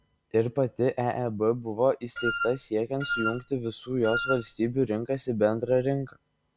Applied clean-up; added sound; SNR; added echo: none; Wind instrument, woodwind instrument; 3 dB; none.